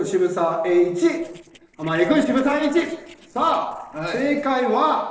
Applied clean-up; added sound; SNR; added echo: neural separator model SepFormer DNS4.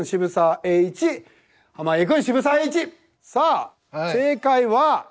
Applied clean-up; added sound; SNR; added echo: none; none; none; none.